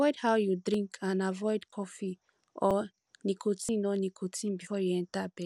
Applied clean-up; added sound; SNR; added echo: none; none; none; none.